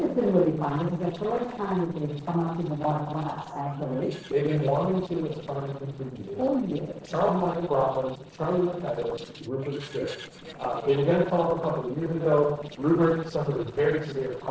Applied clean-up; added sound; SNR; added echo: neural separator model SepFormer DNS4.